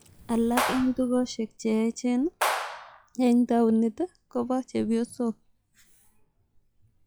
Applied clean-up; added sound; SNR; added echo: classical method log-MMSE.